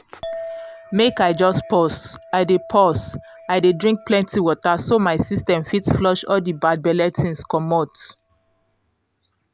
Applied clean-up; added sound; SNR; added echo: none; Chink, clink; 19 dB; none.